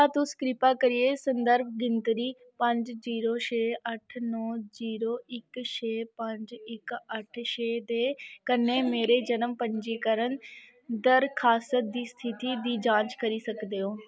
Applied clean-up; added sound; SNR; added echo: none; none; none; none.